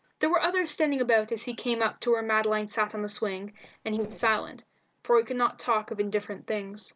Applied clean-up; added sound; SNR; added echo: neural separator model SepFormer DNS4.